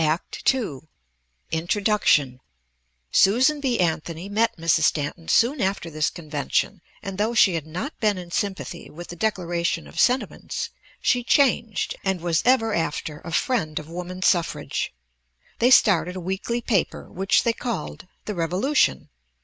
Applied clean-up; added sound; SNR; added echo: none; none; none; none.